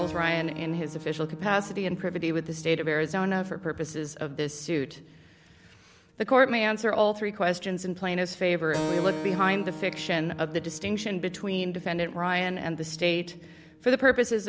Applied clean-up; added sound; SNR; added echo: none; Keyboard (musical); 14 dB; none.